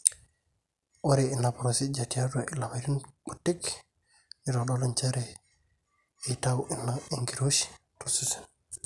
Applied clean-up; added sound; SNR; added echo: none; none; none; none.